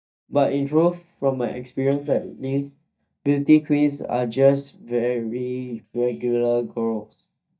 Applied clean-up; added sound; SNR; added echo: neural mask model DeepFilterNet 3.